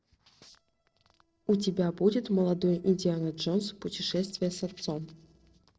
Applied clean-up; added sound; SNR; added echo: neural separator model SepFormer DNS4.